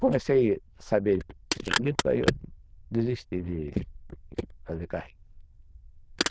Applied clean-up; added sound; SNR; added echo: neural diffusion model UNIVERSE++.